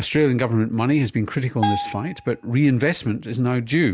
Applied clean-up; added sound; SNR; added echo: none; Bell; 9 dB; none.